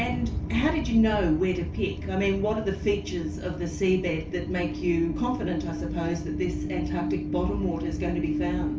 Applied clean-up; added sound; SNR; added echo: none; Explosion; 16 dB; reverberation time 0.3 s.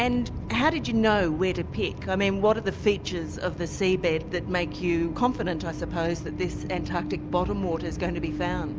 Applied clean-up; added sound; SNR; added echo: none; none; none; none.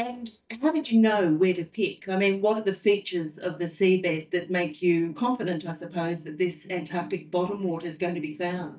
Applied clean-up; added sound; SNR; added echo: neural mask model DeepFilterNet 3.